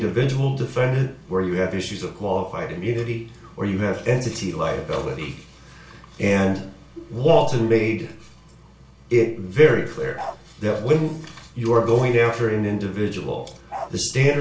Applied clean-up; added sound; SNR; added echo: none; Bark; 12 dB; reverberation time 0.2 s.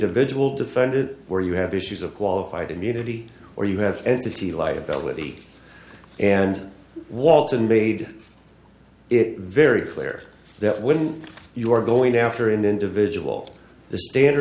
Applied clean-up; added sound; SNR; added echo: none; none; none; none.